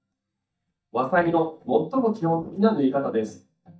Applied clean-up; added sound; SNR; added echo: neural mask model DeepFilterNet 3.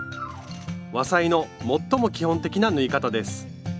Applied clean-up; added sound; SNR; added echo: none; none; none; none.